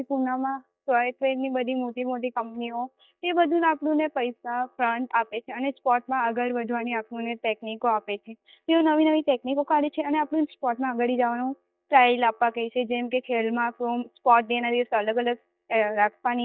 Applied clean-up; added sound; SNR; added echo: neural mask model DeepFilterNet 3.